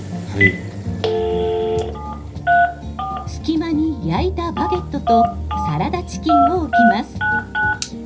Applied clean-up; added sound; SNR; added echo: none; Telephone; -2 dB; reverberation time 0.5 s.